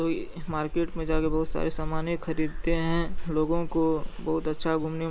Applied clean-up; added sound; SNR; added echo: none; Rain; 1 dB; none.